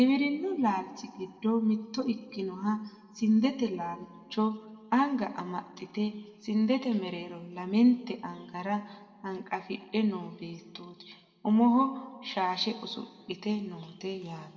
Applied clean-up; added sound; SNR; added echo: none; none; none; reverberation time 1.1 s.